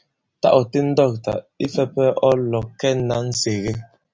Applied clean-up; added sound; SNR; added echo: none; none; none; none.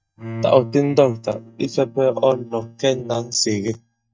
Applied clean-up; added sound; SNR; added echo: neural mask model DeepFilterNet 3.